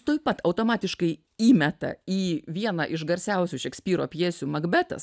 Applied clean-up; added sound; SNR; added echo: none; none; none; none.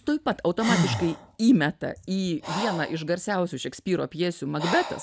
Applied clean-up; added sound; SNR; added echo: none; Breathing; 7 dB; none.